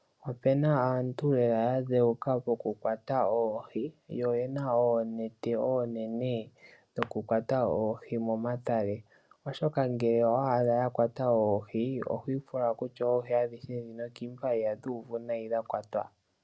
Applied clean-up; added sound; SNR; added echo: none; none; none; none.